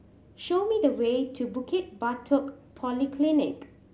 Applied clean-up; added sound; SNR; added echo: none; none; none; none.